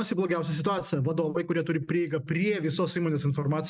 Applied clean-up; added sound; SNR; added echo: neural mask model RNNoise.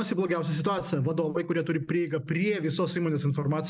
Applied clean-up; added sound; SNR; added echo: none; Telephone; 12 dB; none.